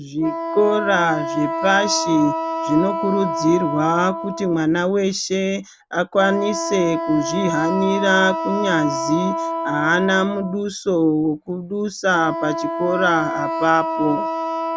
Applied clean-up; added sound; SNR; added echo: none; Wind instrument, woodwind instrument; 5 dB; none.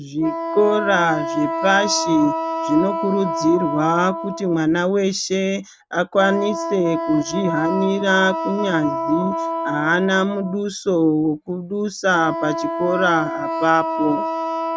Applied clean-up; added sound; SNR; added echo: neural mask model RNNoise.